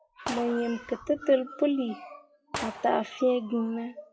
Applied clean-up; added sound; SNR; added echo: classical method WPE with log-MMSE.